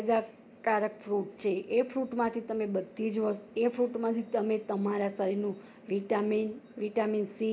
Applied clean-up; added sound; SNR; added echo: none; none; none; none.